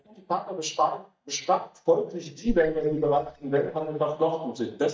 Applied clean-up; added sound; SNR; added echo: neural mask model DeepFilterNet 3.